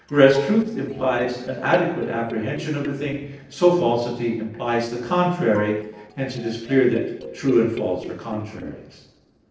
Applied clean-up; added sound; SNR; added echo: neural separator model SepFormer DNS4.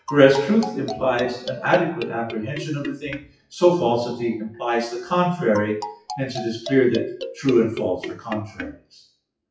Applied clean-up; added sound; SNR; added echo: classical method WPE with log-MMSE.